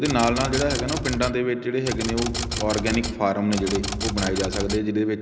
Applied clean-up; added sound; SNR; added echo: none; Typewriter; 6 dB; none.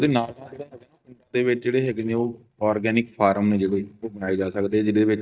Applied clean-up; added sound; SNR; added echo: neural mask model DeepFilterNet 3.